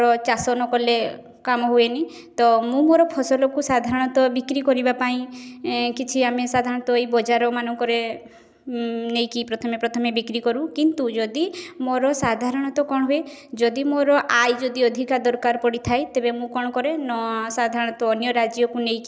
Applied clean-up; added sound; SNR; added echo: none; none; none; none.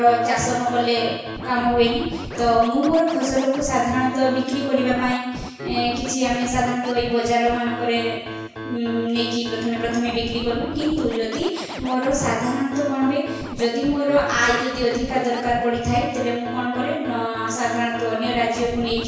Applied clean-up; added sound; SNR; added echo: none; Scratching (performance technique); 11 dB; reverberation time 1.1 s.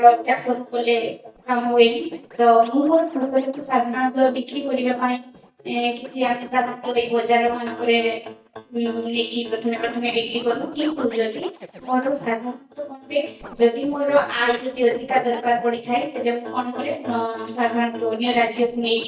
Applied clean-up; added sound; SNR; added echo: neural mask model DeepFilterNet 3.